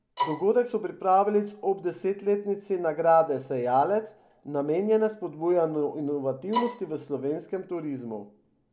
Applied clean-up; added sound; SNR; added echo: none; Bowed string instrument; 5 dB; reverberation time 0.4 s.